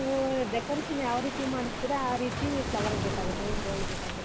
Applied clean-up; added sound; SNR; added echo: none; Waves, surf; 2 dB; none.